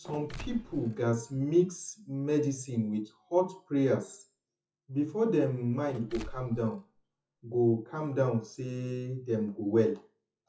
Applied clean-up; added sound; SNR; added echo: classical method WPE with log-MMSE.